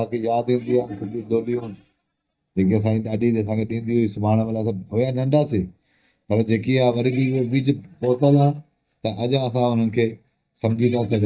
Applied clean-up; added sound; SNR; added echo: neural mask model DeepFilterNet 3.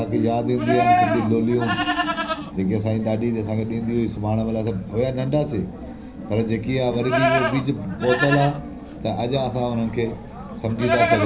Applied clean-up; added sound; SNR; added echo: none; Livestock, farm animals, working animals; 4 dB; reverberation time 0.4 s.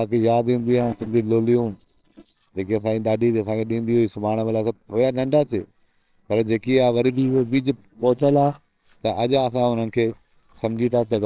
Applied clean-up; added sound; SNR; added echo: neural separator model SepFormer WHAMR!.